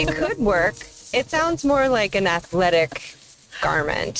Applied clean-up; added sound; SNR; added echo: neural mask model RNNoise.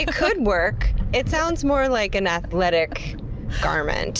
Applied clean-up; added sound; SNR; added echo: none; none; none; none.